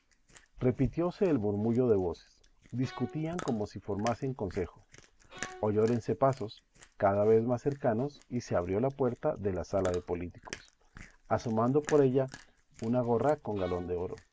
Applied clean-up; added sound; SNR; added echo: none; Bowed string instrument + Chewing, mastication; 20 dB; none.